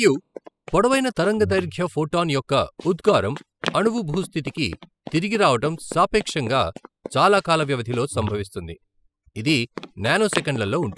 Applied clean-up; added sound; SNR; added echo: classical method spectral subtraction.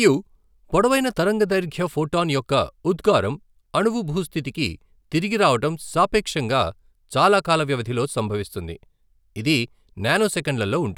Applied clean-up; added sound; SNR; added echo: none; none; none; none.